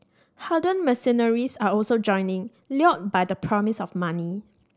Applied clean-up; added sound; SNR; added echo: none; none; none; none.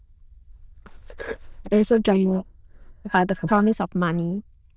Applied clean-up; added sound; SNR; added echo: neural diffusion model UNIVERSE++.